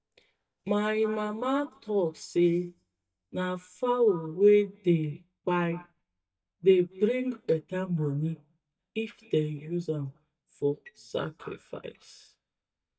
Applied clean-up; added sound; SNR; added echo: neural mask model DeepFilterNet 3.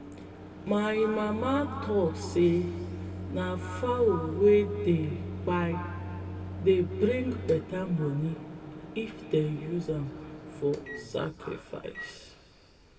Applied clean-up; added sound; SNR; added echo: none; Microwave oven; 10 dB; reverberation time 2.6 s.